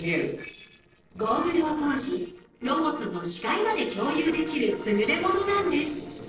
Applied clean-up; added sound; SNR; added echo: neural separator model SepFormer DNS4.